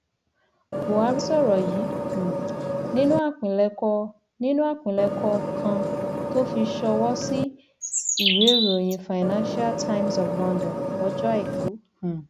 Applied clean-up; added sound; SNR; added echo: none; Bird + Vehicle; 1 dB; none.